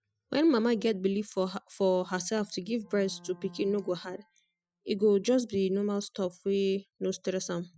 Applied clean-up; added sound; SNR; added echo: classical method Wiener filter.